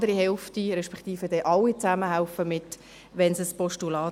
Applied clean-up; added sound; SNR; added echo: none; none; none; none.